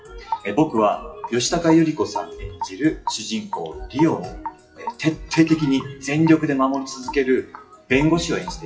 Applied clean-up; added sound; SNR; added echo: classical method WPE with log-MMSE.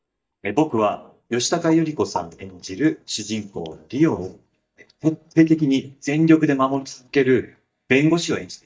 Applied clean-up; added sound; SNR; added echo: neural mask model DeepFilterNet 3.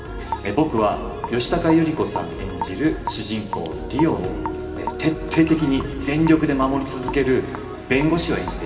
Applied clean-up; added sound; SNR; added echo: none; Raindrop / Drip; 14 dB; reverberation time 2.1 s.